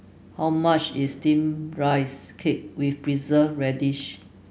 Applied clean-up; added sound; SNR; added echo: none; none; none; none.